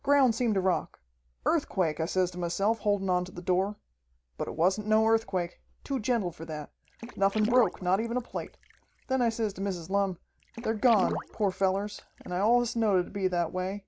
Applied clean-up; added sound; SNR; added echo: none; Water / Splash, splatter; 12 dB; none.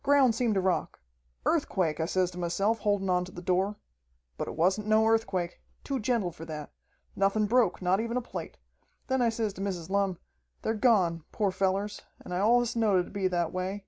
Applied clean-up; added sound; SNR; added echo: none; none; none; none.